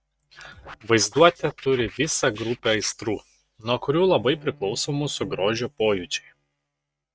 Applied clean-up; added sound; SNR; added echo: neural mask model RNNoise.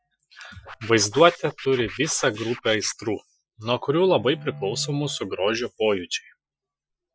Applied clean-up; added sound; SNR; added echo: classical method Wiener filter.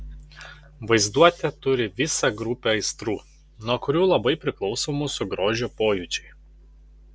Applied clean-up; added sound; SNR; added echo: none; none; none; none.